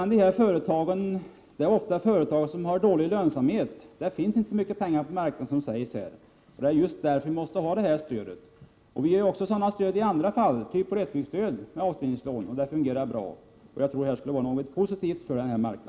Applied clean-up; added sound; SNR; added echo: none; none; none; none.